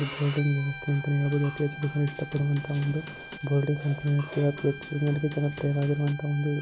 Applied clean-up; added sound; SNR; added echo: none; Bowed string instrument + Hammer / Wood; 14 dB; none.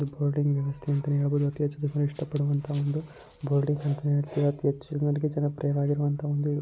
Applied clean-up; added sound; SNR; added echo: none; none; none; none.